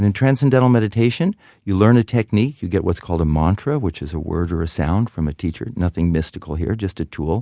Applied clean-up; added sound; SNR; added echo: none; none; none; none.